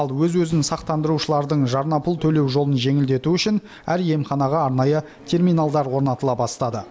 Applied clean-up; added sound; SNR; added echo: none; none; none; none.